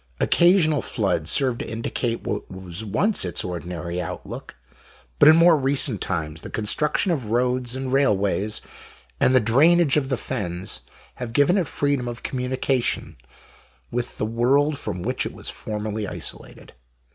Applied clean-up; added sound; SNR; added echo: none; none; none; none.